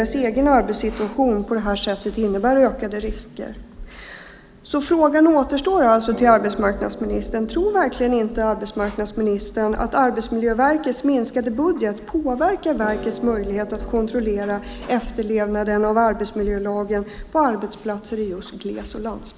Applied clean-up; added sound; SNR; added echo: none; Harp; 15 dB; none.